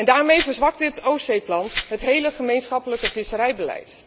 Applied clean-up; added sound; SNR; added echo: none; Glass; 11 dB; none.